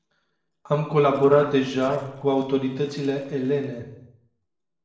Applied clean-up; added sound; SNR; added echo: neural separator model SepFormer DNS4.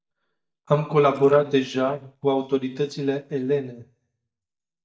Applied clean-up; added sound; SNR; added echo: neural mask model DeepFilterNet 3.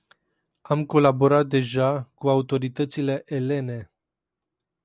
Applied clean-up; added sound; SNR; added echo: none; none; none; none.